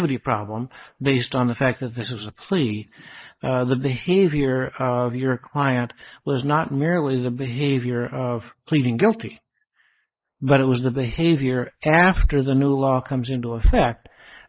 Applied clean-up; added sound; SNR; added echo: neural mask model Resemble Enhance denoiser.